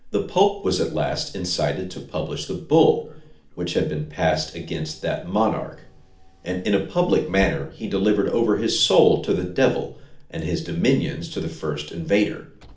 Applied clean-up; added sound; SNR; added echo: none; Engine / Car; 19 dB; reverberation time 0.4 s.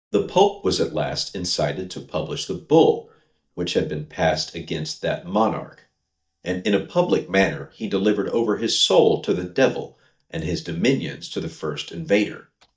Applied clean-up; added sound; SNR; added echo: neural mask model DeepFilterNet 3.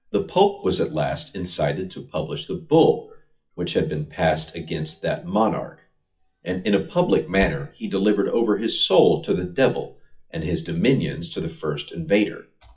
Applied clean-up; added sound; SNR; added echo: classical method WPE with log-MMSE.